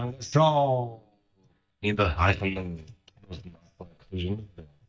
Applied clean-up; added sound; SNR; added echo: neural mask model DeepFilterNet 3.